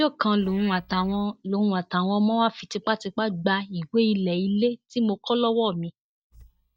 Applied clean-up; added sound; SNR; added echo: neural mask model DeepFilterNet 3.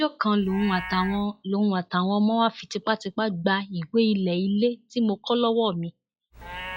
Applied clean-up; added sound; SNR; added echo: classical method log-MMSE.